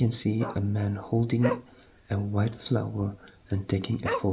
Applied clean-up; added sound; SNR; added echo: none; Dog; 11 dB; none.